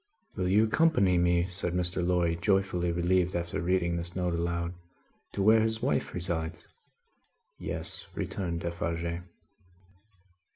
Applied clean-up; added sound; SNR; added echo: none; none; none; none.